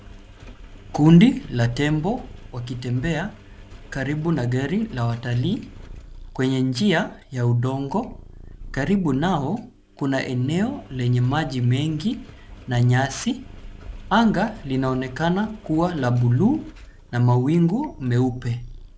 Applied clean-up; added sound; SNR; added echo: none; Purr + Engine; 18 dB; none.